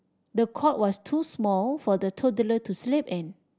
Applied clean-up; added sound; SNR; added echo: none; none; none; none.